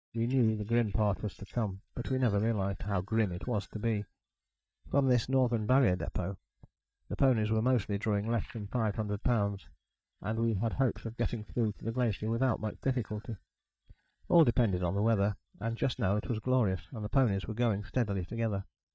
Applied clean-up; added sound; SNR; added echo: neural mask model DeepFilterNet 3.